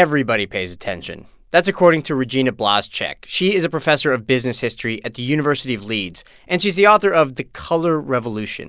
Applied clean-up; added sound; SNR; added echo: none; none; none; none.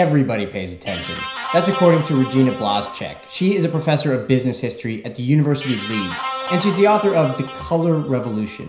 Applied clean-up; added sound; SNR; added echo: none; Guitar; 12 dB; reverberation time 0.5 s.